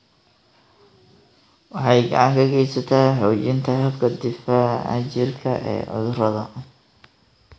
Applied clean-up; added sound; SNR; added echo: none; none; none; none.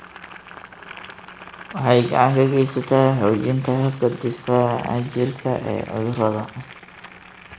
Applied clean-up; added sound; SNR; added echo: none; Boiling; 19 dB; none.